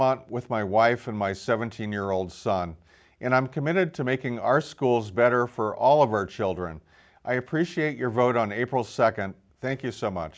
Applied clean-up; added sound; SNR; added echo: none; none; none; none.